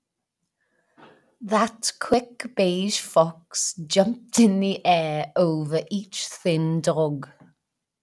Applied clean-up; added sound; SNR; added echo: none; none; none; none.